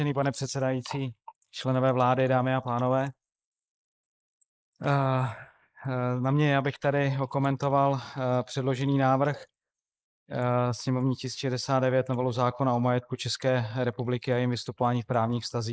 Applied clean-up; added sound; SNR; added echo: neural mask model Resemble Enhance denoiser.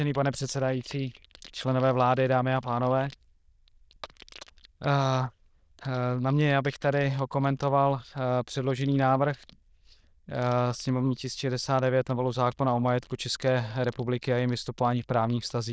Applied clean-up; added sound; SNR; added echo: neural diffusion model UNIVERSE++.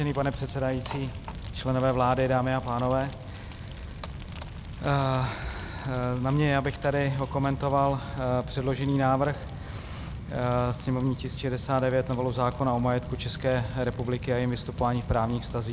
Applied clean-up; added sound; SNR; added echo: none; Fire; 10 dB; none.